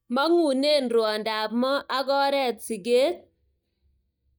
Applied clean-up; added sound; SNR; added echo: neural mask model DeepFilterNet 3.